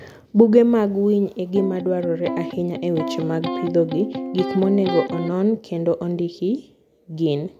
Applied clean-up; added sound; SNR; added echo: none; Electric guitar; 7 dB; none.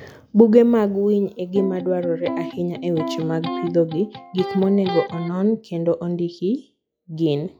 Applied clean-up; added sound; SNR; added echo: classical method log-MMSE.